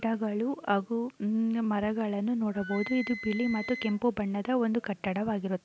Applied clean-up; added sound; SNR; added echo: none; Wind instrument, woodwind instrument; 14 dB; none.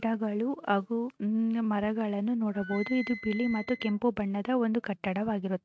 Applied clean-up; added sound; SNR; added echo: neural mask model RNNoise.